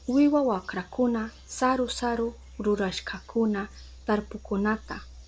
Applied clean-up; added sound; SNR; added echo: none; Bird vocalization, bird call, bird song; 20 dB; none.